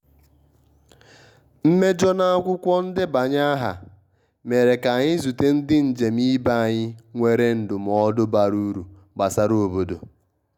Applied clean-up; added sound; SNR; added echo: none; none; none; none.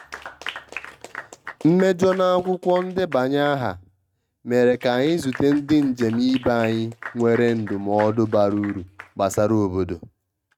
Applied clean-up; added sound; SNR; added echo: neural mask model RNNoise.